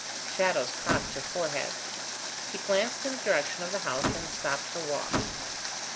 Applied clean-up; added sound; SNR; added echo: none; Slam / Microwave oven + Water; 1 dB; none.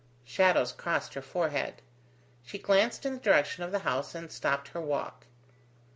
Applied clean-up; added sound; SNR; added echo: none; none; none; none.